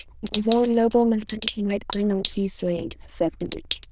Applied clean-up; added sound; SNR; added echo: neural diffusion model UNIVERSE++.